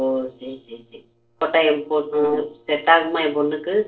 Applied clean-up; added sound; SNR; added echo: neural separator model SepFormer DNS4.